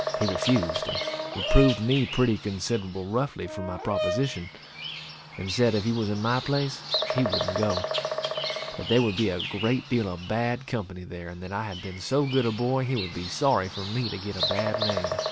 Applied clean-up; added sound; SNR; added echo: none; Brass instrument + Bird vocalization, bird call, bird song; 5 dB; none.